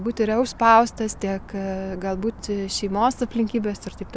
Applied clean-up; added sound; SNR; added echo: none; none; none; none.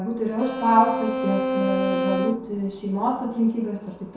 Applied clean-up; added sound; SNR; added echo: none; Bowed string instrument; 3 dB; reverberation time 0.7 s.